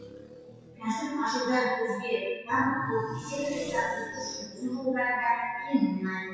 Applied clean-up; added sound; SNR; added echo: classical method WPE with log-MMSE.